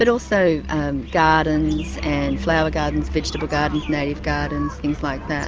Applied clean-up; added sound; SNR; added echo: none; none; none; none.